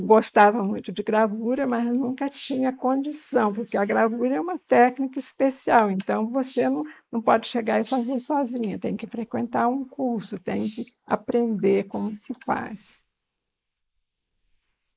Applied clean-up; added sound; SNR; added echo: neural mask model Resemble Enhance denoiser.